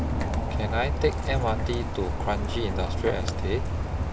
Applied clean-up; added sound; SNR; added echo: none; Rain; -3 dB; none.